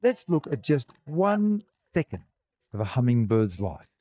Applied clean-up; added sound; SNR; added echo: neural mask model DeepFilterNet 3.